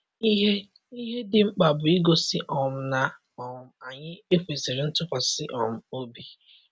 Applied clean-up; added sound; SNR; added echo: none; none; none; none.